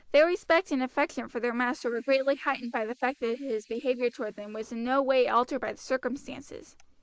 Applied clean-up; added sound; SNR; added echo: neural mask model Resemble Enhance denoiser.